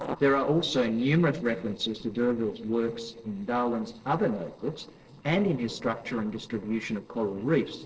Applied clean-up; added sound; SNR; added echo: neural separator model SepFormer DNS4.